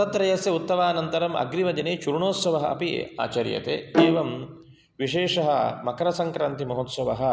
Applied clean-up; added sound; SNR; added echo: none; Bowed string instrument; 0 dB; none.